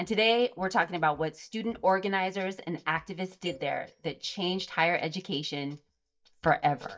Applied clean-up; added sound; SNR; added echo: neural mask model DeepFilterNet 3.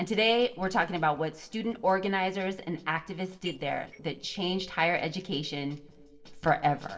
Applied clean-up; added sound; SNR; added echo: neural separator model SepFormer DNS4.